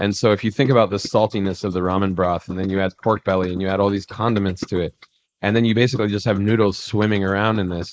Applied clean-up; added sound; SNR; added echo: neural mask model Resemble Enhance denoiser.